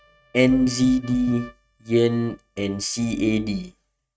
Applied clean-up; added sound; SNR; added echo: neural mask model RNNoise.